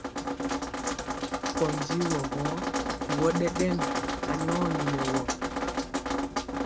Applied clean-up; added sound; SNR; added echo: none; Drip; -2 dB; none.